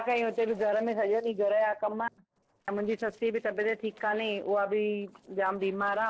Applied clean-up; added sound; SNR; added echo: neural separator model SepFormer DNS4.